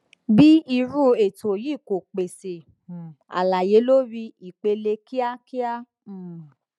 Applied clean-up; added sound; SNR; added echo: none; none; none; none.